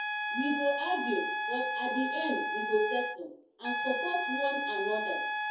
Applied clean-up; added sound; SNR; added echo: none; Trumpet; 0 dB; reverberation time 0.5 s.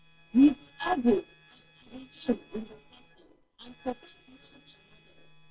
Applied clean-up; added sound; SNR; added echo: neural separator model SepFormer WHAMR!.